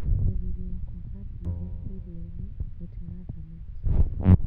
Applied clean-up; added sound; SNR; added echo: none; Bowed string instrument; 16 dB; none.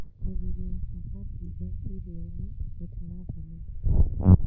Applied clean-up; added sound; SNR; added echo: neural mask model Resemble Enhance denoiser.